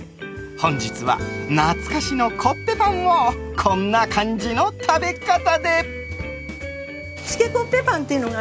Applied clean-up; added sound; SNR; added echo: none; Wind instrument, woodwind instrument; 19 dB; none.